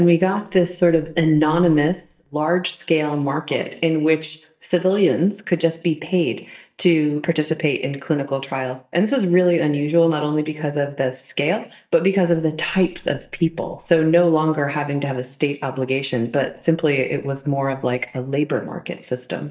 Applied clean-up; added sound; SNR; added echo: neural mask model DeepFilterNet 3.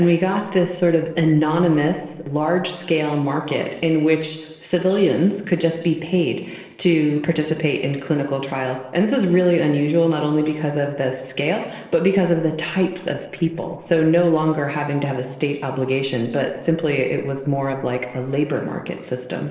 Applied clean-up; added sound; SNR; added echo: neural separator model SepFormer DNS4.